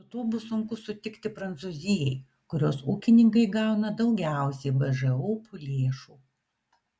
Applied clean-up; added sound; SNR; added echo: none; none; none; none.